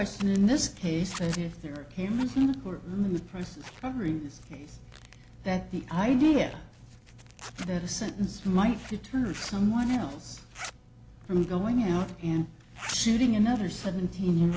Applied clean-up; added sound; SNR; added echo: none; Zipper (clothing); 20 dB; none.